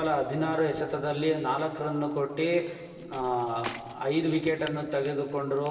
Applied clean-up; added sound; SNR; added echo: none; Bicycle; 20 dB; reverberation time 2.5 s.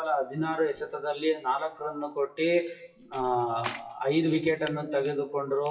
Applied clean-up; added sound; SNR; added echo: classical method WPE with log-MMSE.